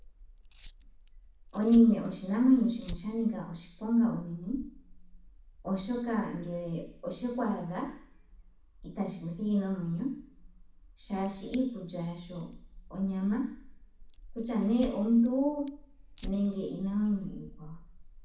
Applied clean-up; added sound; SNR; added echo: none; Fire; 18 dB; reverberation time 0.6 s.